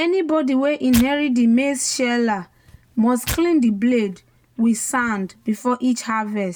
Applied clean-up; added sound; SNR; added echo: none; Tearing; 16 dB; none.